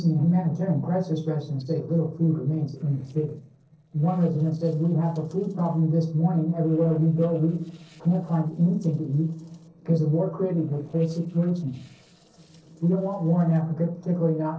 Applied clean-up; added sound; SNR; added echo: neural separator model SepFormer DNS4.